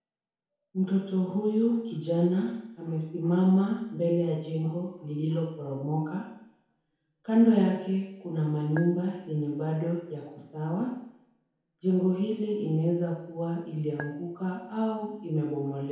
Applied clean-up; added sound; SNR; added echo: none; Chink, clink; 14 dB; reverberation time 0.9 s.